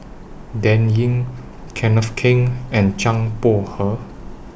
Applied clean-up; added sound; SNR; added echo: none; none; none; none.